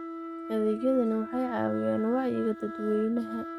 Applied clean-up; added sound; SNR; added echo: neural mask model RNNoise.